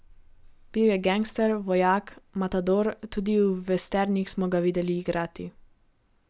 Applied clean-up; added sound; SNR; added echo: none; none; none; none.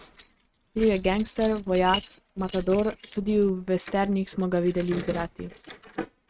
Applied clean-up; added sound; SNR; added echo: neural mask model RNNoise.